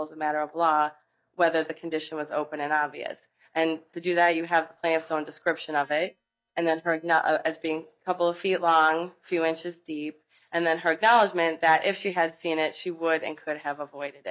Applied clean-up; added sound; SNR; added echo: neural mask model DeepFilterNet 3.